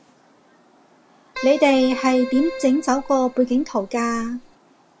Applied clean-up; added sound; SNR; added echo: none; Keyboard (musical); 13 dB; none.